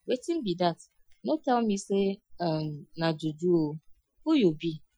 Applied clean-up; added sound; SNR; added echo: classical method Wiener filter.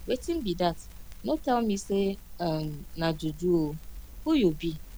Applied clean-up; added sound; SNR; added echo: none; Crackle; 13 dB; none.